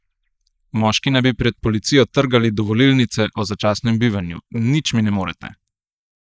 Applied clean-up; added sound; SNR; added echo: neural mask model Resemble Enhance denoiser.